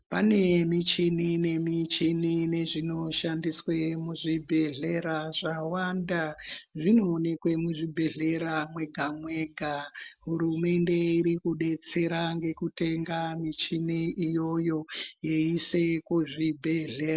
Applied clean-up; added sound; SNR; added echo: none; none; none; none.